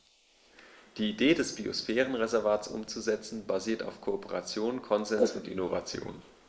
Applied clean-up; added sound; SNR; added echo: neural mask model Resemble Enhance denoiser.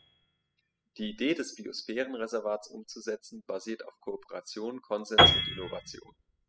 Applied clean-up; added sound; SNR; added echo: classical method spectral subtraction.